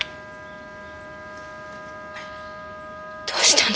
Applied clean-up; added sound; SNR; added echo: none; Wind instrument, woodwind instrument; 11 dB; none.